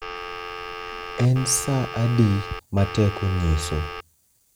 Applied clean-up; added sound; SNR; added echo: none; Telephone; 10 dB; none.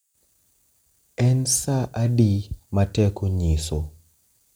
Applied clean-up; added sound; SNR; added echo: none; none; none; none.